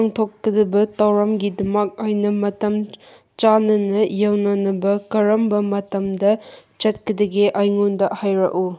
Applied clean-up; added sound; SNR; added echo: none; none; none; none.